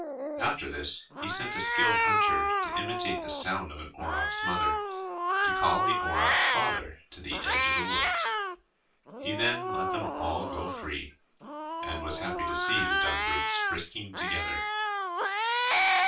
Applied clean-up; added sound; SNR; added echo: none; Cat; -4 dB; reverberation time 0.2 s.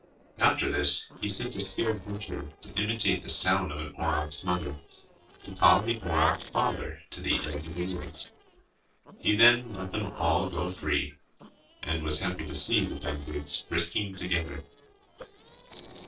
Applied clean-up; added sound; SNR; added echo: neural separator model SepFormer DNS4.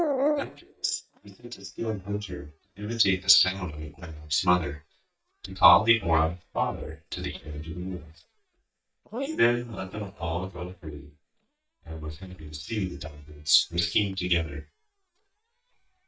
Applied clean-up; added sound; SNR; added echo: neural mask model DeepFilterNet 3.